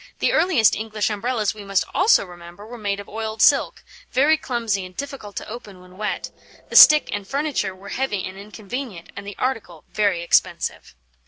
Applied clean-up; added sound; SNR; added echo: neural separator model SepFormer DNS4.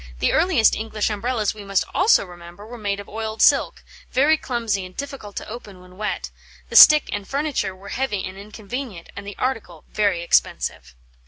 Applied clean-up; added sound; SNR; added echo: none; none; none; none.